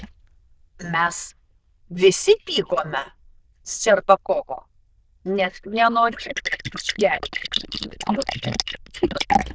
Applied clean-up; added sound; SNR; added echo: neural diffusion model UNIVERSE++.